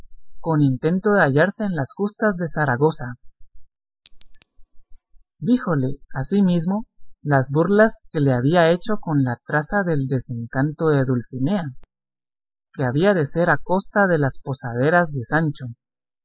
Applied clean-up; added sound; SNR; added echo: classical method spectral subtraction.